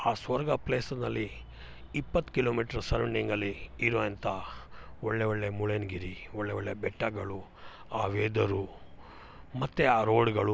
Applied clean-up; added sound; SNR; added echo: none; none; none; none.